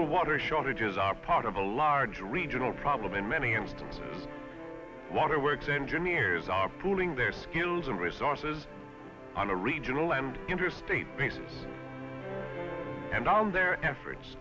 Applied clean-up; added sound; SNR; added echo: none; none; none; none.